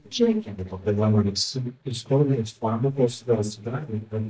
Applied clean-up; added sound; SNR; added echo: neural mask model DeepFilterNet 3.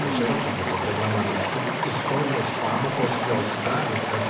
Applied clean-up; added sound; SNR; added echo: none; Stream; -2 dB; reverberation time 0.6 s.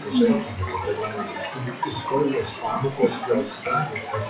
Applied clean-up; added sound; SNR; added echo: classical method WPE with log-MMSE.